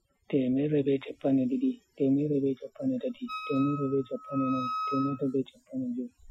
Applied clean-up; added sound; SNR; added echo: classical method Wiener filter.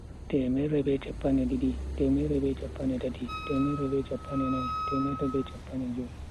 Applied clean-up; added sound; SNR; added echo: none; Wind instrument, woodwind instrument + Car passing by / Idling / Accelerating, revving, vroom; 7 dB; none.